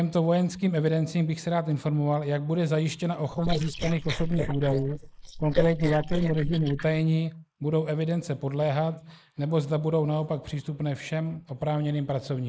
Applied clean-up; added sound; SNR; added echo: neural mask model Resemble Enhance denoiser.